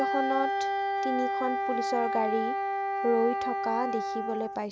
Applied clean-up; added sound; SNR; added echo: none; Wind instrument, woodwind instrument; -1 dB; none.